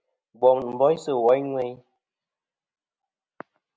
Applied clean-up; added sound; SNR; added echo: none; none; none; none.